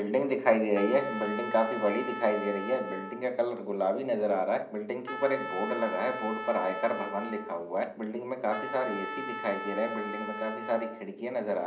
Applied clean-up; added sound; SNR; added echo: none; Trumpet; 9 dB; reverberation time 0.5 s.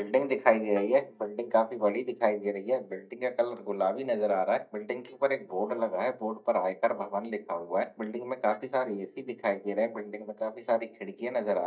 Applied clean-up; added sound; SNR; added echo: neural mask model DeepFilterNet 3.